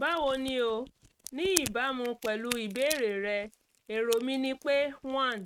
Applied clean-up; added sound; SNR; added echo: neural mask model RNNoise.